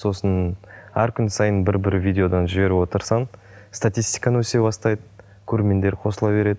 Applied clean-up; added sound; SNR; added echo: none; none; none; none.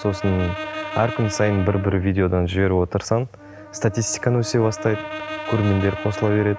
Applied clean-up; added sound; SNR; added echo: none; Brass instrument; 11 dB; none.